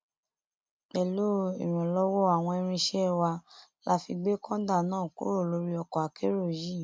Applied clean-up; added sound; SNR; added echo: none; none; none; none.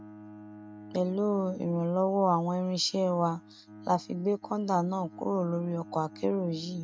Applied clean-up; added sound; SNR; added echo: neural mask model RNNoise.